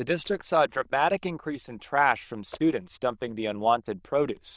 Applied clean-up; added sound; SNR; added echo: neural diffusion model UNIVERSE++.